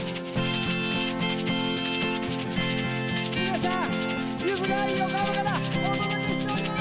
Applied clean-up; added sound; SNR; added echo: none; Rattle (instrument); 14 dB; none.